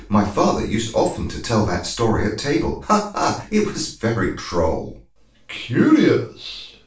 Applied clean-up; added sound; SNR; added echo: none; none; none; reverberation time 0.3 s.